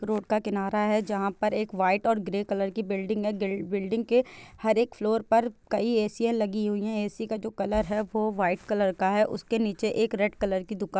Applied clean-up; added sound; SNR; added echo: none; none; none; none.